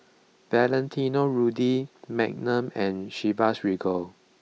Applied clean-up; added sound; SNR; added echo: none; none; none; none.